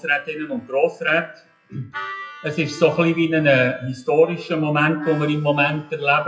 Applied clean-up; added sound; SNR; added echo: classical method WPE with log-MMSE.